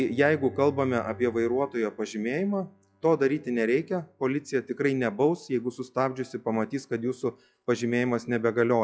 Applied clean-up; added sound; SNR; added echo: classical method log-MMSE.